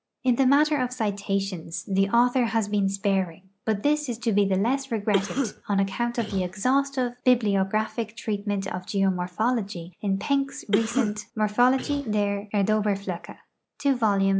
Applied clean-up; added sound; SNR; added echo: none; Cough; 8 dB; none.